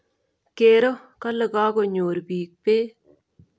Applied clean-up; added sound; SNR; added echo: none; none; none; none.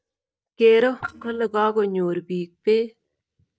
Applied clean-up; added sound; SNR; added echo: neural mask model DeepFilterNet 3.